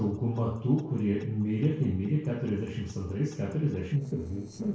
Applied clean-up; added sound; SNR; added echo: neural separator model SepFormer DNS4.